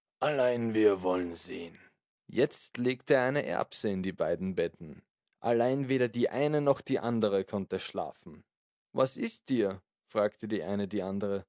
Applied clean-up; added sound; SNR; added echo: none; none; none; none.